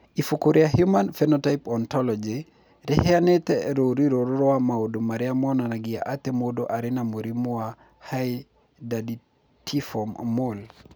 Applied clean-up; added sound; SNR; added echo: none; none; none; none.